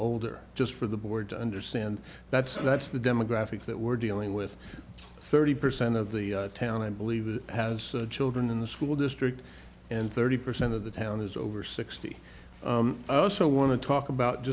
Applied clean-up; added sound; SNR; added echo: none; none; none; none.